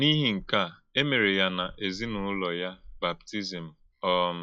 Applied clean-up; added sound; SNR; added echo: classical method log-MMSE.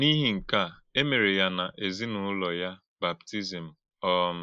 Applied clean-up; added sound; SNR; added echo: neural mask model Resemble Enhance denoiser.